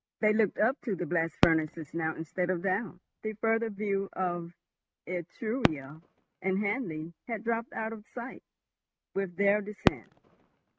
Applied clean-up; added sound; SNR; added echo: neural mask model RNNoise.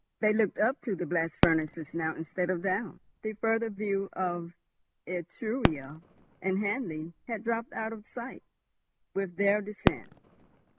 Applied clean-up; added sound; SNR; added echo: none; Fireworks; 6 dB; none.